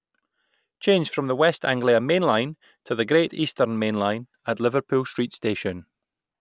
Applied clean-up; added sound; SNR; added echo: none; none; none; none.